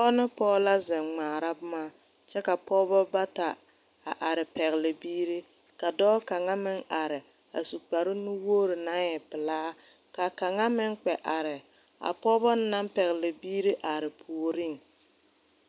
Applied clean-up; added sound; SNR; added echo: none; none; none; none.